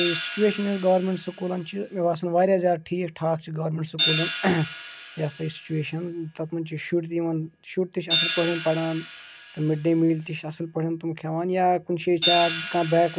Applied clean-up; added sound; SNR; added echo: none; Hi-hat; 7 dB; none.